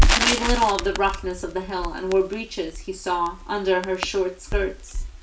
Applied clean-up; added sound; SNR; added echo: none; Crackle; 0 dB; reverberation time 0.2 s.